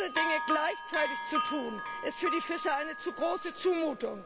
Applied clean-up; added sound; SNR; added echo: none; Bell; 2 dB; none.